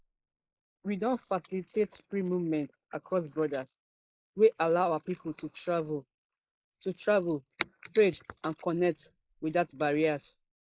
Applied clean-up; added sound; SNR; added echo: neural mask model Resemble Enhance denoiser.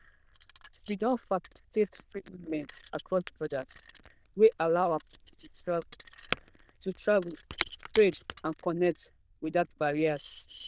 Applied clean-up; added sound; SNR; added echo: neural diffusion model UNIVERSE++.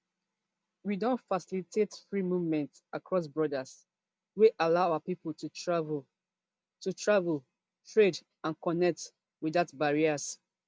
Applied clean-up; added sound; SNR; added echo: none; none; none; none.